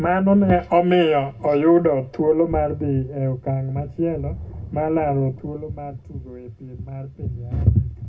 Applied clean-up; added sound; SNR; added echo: none; Ocean; 18 dB; reverberation time 0.2 s.